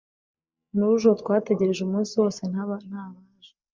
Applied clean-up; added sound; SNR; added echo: neural mask model DeepFilterNet 3.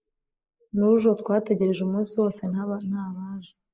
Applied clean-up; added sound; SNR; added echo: neural mask model Resemble Enhance denoiser.